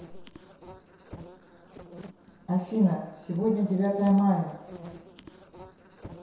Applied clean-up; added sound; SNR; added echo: none; Insect; 19 dB; reverberation time 0.7 s.